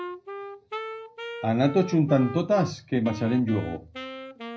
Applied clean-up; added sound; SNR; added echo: none; Wind instrument, woodwind instrument; 12 dB; reverberation time 0.5 s.